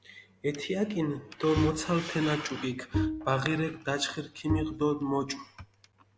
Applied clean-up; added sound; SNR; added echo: none; Bowed string instrument; 2 dB; none.